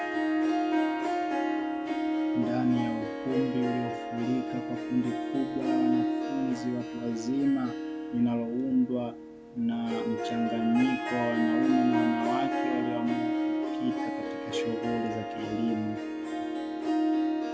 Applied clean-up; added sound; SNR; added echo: none; Harp; -1 dB; none.